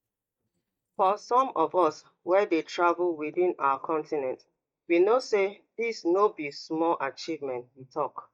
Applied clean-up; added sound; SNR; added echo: neural mask model DeepFilterNet 3.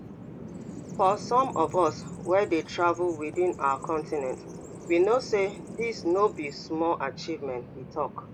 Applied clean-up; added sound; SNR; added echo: none; Bird vocalization, bird call, bird song; 13 dB; none.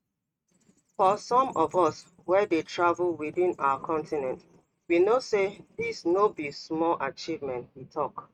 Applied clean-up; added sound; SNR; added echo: neural mask model RNNoise.